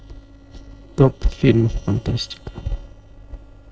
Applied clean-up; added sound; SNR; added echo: neural separator model SepFormer DNS4.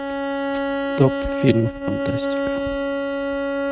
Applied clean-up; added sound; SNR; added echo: neural mask model RNNoise.